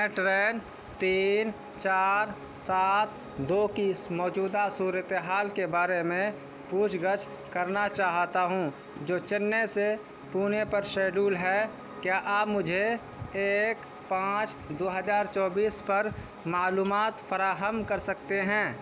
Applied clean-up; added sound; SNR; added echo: none; Piano; 17 dB; none.